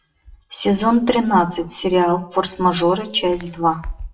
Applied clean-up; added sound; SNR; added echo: classical method WPE with log-MMSE.